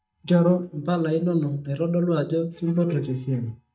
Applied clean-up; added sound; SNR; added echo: neural mask model DeepFilterNet 3.